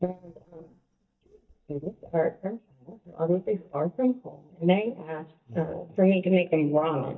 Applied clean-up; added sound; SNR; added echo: neural mask model DeepFilterNet 3.